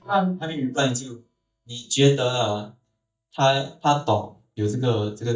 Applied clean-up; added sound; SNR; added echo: neural mask model DeepFilterNet 3.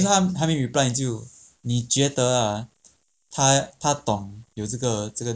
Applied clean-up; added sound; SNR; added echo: none; none; none; none.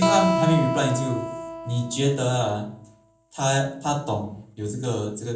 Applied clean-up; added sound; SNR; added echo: none; Acoustic guitar; 3 dB; reverberation time 0.6 s.